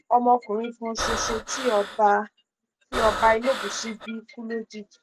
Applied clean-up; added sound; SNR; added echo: none; Breathing; 5 dB; none.